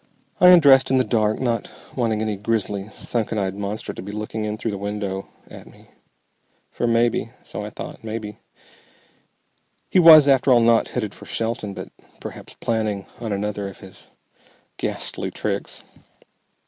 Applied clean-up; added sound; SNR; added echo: none; none; none; none.